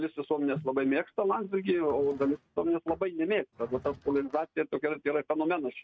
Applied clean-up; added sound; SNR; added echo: neural mask model RNNoise.